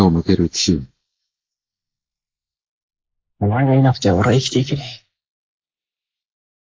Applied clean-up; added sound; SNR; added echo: neural mask model Resemble Enhance denoiser.